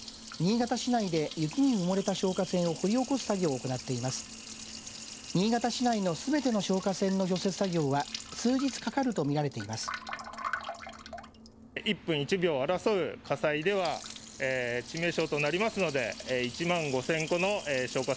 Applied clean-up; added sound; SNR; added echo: none; Liquid; 13 dB; none.